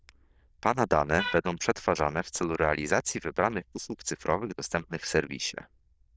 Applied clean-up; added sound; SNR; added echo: neural diffusion model UNIVERSE++.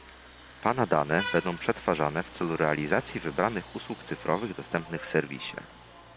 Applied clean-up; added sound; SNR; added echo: none; Vehicle horn, car horn, honking; 15 dB; none.